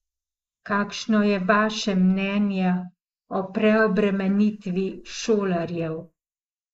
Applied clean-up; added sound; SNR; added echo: neural mask model Resemble Enhance denoiser.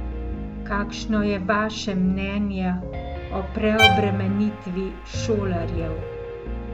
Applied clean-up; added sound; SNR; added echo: none; Piano + Bowed string instrument; 2 dB; none.